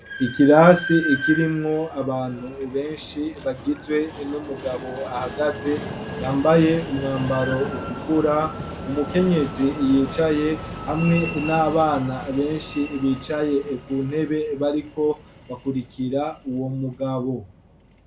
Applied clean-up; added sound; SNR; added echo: none; Train; 11 dB; none.